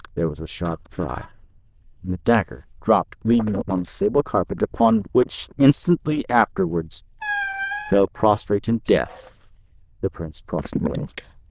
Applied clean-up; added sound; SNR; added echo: neural diffusion model UNIVERSE++.